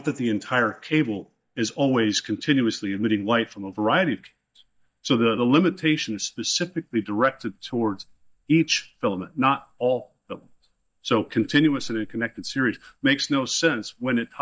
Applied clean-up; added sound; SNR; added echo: neural mask model DeepFilterNet 3.